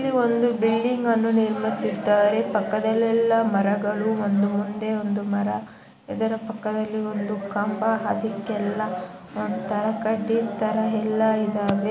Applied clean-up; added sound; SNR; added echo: none; none; none; none.